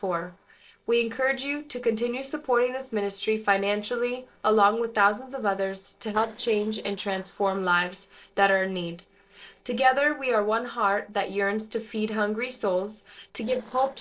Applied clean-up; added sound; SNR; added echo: neural separator model SepFormer DNS4.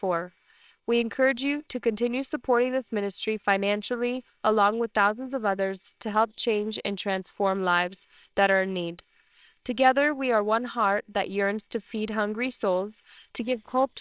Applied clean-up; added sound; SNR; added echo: neural separator model SepFormer WHAMR!.